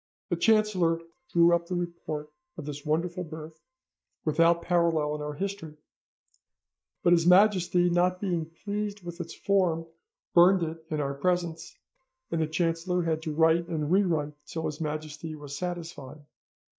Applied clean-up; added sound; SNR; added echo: neural mask model DeepFilterNet 3.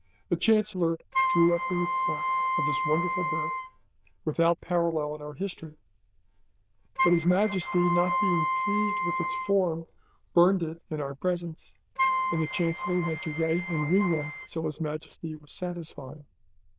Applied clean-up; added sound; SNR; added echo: neural diffusion model UNIVERSE++.